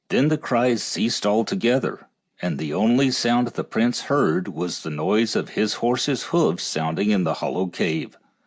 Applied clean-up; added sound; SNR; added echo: none; none; none; none.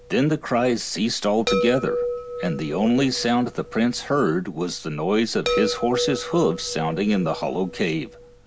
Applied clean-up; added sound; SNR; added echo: none; Chime; 7 dB; none.